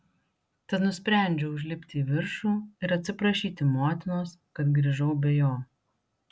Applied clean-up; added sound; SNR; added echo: none; none; none; none.